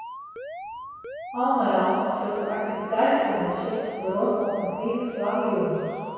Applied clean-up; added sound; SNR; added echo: none; Alarm; 11 dB; reverberation time 2.2 s.